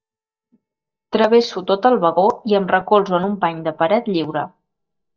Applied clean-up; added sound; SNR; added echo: neural mask model DeepFilterNet 3.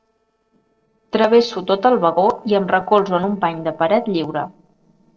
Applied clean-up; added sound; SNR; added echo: neural separator model SepFormer DNS4.